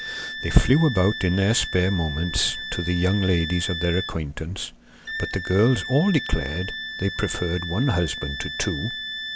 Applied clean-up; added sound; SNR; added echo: none; Wind instrument, woodwind instrument; 10 dB; none.